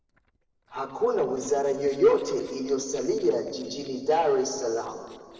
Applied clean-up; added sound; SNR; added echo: neural separator model SepFormer DNS4.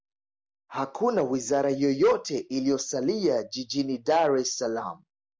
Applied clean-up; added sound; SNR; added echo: none; none; none; none.